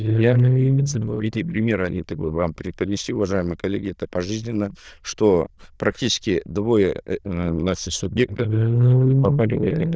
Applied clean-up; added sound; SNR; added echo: neural diffusion model UNIVERSE++.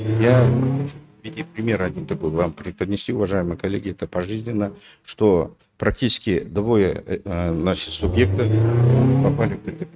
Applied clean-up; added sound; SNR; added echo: neural mask model RNNoise.